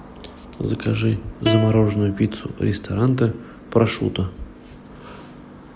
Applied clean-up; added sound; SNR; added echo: none; Plucked string instrument; 10 dB; none.